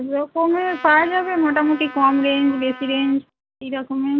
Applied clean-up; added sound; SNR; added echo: none; Trumpet; 18 dB; none.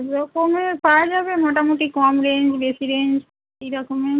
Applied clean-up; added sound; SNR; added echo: none; none; none; none.